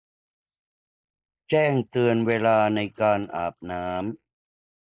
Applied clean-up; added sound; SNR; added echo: neural mask model Resemble Enhance denoiser.